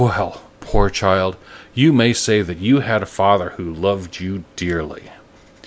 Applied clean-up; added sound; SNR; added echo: none; none; none; none.